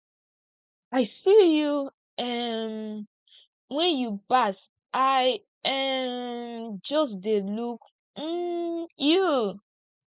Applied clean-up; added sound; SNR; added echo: none; none; none; none.